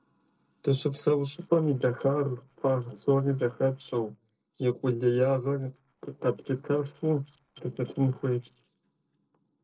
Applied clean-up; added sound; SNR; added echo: neural separator model SepFormer DNS4.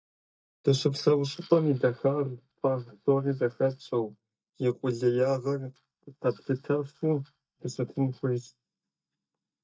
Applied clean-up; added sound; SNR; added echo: neural mask model DeepFilterNet 3.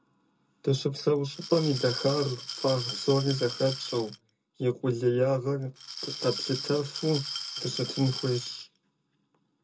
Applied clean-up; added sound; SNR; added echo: none; Glass; 8 dB; reverberation time 0.2 s.